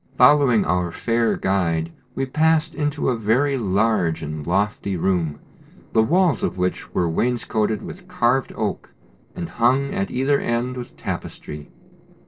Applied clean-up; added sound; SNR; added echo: neural separator model SepFormer DNS4.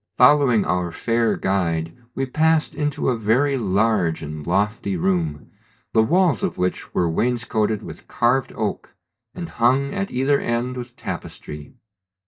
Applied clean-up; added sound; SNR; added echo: neural mask model DeepFilterNet 3.